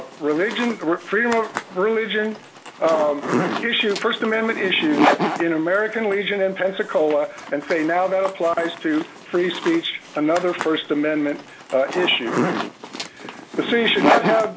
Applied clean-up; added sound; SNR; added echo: none; Zipper (clothing); 5 dB; none.